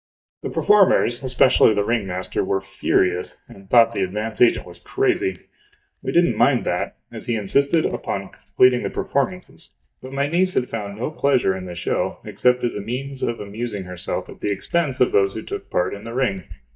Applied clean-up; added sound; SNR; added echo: neural mask model DeepFilterNet 3.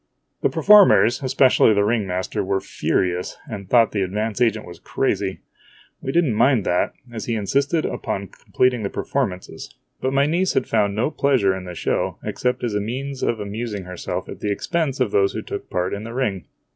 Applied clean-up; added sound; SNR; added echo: none; none; none; none.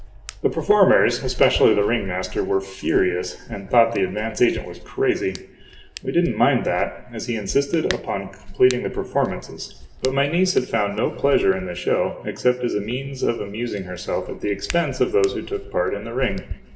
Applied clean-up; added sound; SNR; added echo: none; Hands; 15 dB; reverberation time 0.7 s.